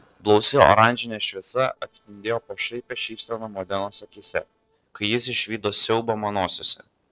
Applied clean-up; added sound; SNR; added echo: neural separator model SepFormer DNS4.